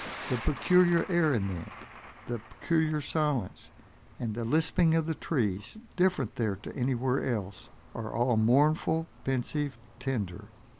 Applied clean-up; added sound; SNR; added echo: none; Thunder; 20 dB; none.